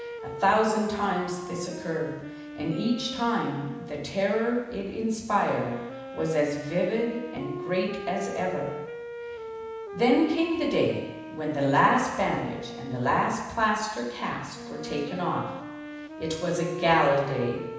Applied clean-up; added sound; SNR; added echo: none; Wind instrument, woodwind instrument; 11 dB; reverberation time 1.1 s.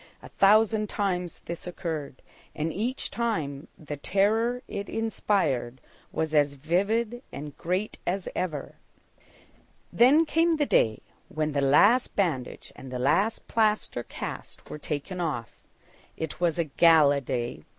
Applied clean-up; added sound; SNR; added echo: none; none; none; none.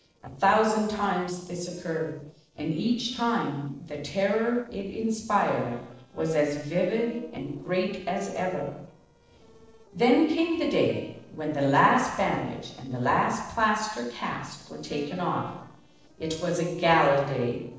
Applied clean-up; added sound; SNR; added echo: neural separator model SepFormer DNS4.